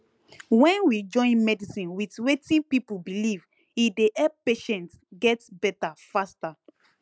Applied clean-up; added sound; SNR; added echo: none; none; none; none.